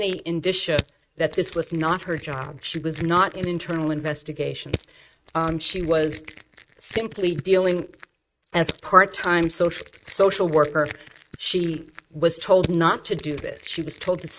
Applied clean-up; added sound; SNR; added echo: neural mask model RNNoise.